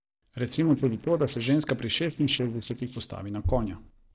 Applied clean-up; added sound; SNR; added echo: neural separator model SepFormer DNS4.